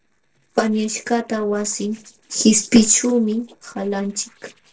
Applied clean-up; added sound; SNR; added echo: neural separator model SepFormer DNS4.